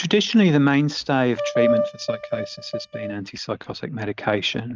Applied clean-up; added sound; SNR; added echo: neural mask model RNNoise.